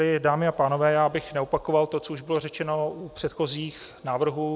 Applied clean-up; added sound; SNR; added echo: none; none; none; none.